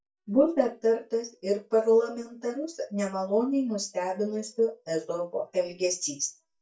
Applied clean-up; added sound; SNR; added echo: neural mask model DeepFilterNet 3.